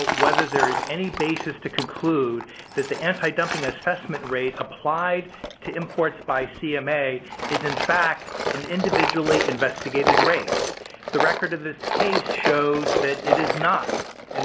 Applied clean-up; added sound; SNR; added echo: none; Tools; 1 dB; none.